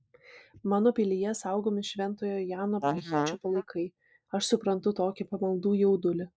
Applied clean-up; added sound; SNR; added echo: neural mask model Resemble Enhance denoiser.